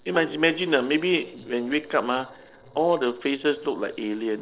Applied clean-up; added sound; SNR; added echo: neural separator model SepFormer DNS4.